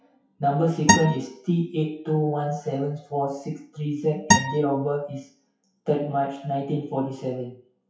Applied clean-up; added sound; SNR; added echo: classical method WPE with log-MMSE.